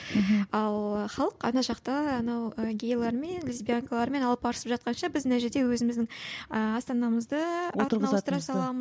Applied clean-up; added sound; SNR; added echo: none; none; none; none.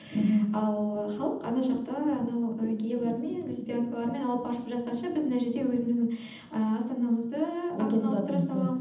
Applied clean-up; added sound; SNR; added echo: none; none; none; reverberation time 0.8 s.